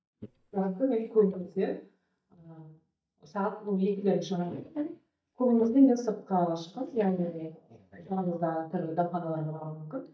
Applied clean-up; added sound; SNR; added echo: neural mask model DeepFilterNet 3.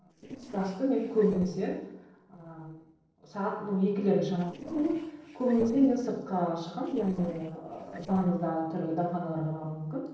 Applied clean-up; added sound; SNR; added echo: neural separator model SepFormer DNS4.